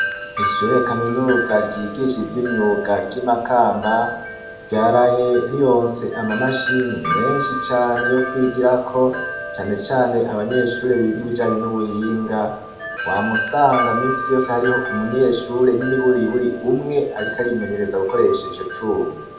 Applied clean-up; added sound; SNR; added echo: none; Wind chime; 8 dB; reverberation time 0.6 s.